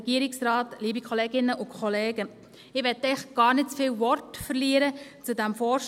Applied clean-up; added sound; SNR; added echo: none; none; none; none.